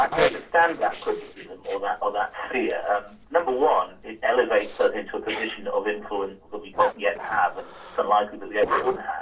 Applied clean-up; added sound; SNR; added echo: neural separator model SepFormer DNS4.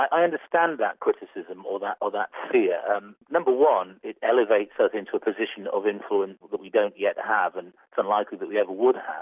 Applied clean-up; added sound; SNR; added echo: none; none; none; none.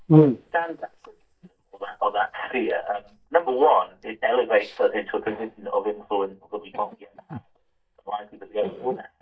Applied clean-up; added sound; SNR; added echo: neural mask model DeepFilterNet 3.